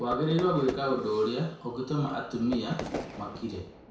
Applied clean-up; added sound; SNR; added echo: none; Fire / Fireworks; 11 dB; reverberation time 0.6 s.